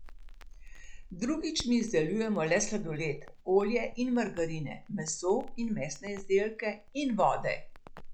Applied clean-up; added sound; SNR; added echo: none; Crackle; 12 dB; none.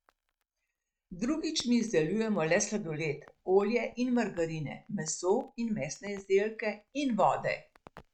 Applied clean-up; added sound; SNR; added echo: neural mask model RNNoise.